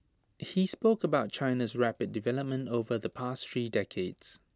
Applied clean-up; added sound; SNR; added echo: none; none; none; none.